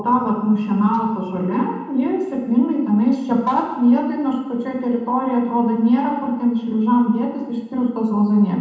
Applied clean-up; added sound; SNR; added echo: none; none; none; reverberation time 1.0 s.